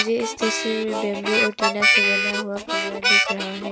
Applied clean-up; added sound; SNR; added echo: none; Harmonica; -4 dB; none.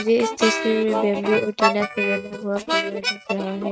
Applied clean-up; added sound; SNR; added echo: neural mask model RNNoise.